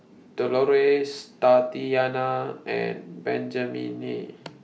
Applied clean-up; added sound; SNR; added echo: none; none; none; none.